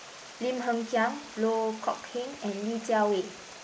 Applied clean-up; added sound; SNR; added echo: none; Stream; 15 dB; none.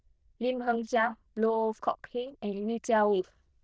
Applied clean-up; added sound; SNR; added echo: neural diffusion model UNIVERSE++.